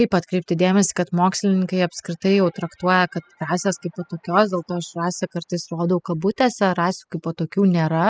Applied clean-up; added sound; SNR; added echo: classical method spectral subtraction.